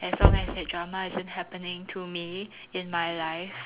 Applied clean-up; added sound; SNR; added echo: none; Knock / Wood; -5 dB; none.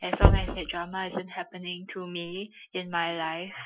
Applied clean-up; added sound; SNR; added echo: classical method Wiener filter.